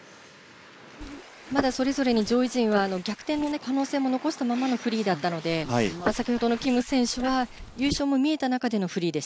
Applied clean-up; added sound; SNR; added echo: neural mask model Resemble Enhance denoiser.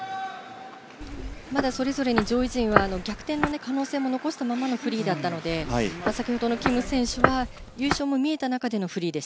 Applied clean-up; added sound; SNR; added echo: none; Walk, footsteps; 3 dB; none.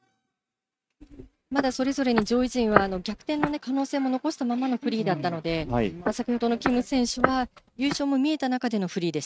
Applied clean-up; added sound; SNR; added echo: neural mask model RNNoise.